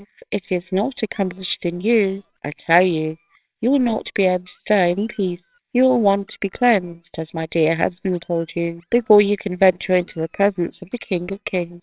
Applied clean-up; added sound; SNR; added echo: neural separator model SepFormer WHAMR!.